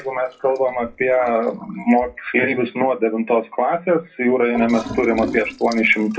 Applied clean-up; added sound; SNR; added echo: classical method WPE with log-MMSE.